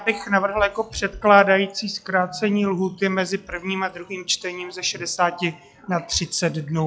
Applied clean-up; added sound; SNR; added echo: classical method log-MMSE.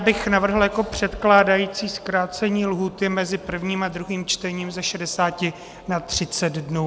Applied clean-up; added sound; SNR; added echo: none; none; none; none.